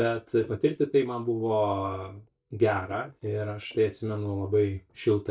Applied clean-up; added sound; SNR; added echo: neural mask model DeepFilterNet 3.